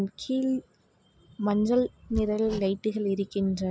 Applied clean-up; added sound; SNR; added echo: none; Hammer; 12 dB; none.